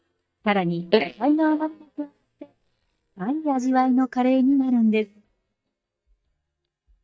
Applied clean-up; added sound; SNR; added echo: neural mask model DeepFilterNet 3.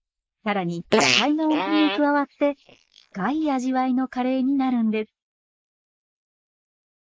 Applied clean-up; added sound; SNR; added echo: neural mask model Resemble Enhance denoiser.